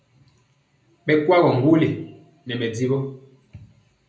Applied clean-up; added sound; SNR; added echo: none; none; none; reverberation time 0.5 s.